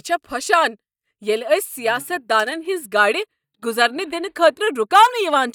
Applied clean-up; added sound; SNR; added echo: neural mask model DeepFilterNet 3.